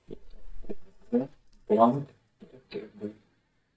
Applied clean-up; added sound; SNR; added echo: neural mask model DeepFilterNet 3.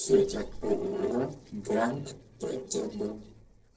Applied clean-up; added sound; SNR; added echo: neural separator model SepFormer DNS4.